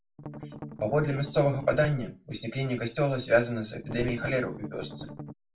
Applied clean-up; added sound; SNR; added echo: none; Strum; 12 dB; reverberation time 0.2 s.